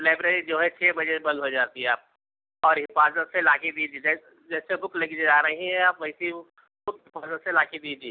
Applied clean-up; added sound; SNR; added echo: none; none; none; none.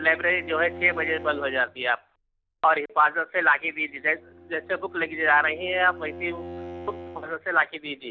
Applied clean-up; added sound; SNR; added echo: none; Bowed string instrument; 16 dB; none.